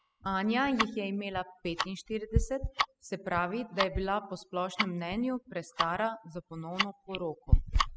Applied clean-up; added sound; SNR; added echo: classical method spectral subtraction.